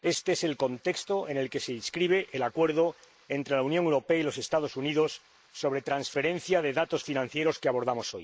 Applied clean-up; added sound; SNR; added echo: neural mask model Resemble Enhance denoiser.